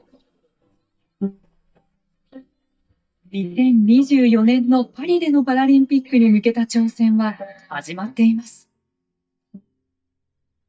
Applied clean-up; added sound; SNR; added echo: neural mask model DeepFilterNet 3.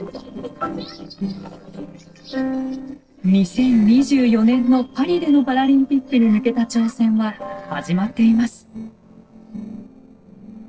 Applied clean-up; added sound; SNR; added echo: neural separator model SepFormer DNS4.